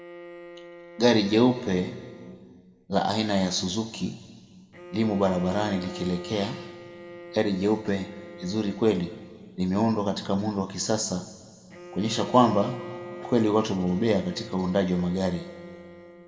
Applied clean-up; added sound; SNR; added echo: none; Bowed string instrument; 16 dB; reverberation time 1.6 s.